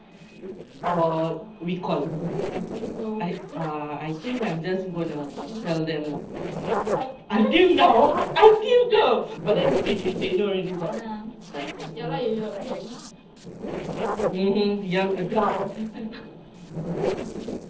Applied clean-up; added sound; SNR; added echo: neural separator model SepFormer DNS4.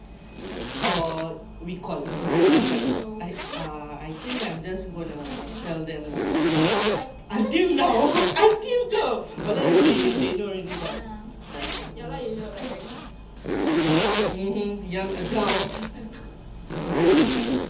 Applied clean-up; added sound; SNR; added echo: none; Zipper (clothing); -2 dB; reverberation time 0.7 s.